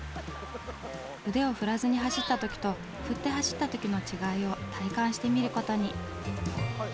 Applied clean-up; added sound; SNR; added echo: none; Wind; 14 dB; none.